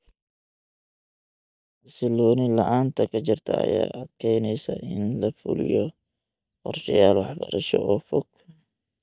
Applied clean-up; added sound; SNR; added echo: neural mask model DeepFilterNet 3.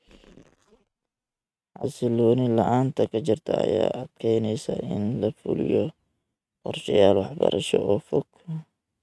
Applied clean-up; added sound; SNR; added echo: neural mask model RNNoise.